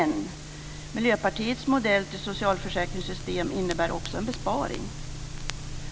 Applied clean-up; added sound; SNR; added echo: none; Crackle; 8 dB; none.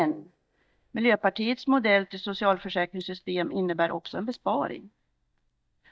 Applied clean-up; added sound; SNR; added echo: neural mask model DeepFilterNet 3.